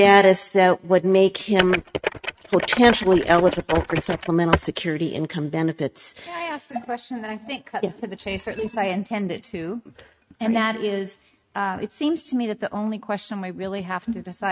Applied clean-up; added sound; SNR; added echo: neural mask model RNNoise.